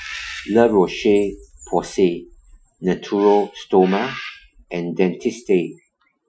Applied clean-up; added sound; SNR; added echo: classical method Wiener filter.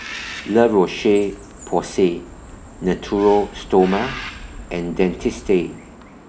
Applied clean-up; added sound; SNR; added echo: none; Bird; 16 dB; none.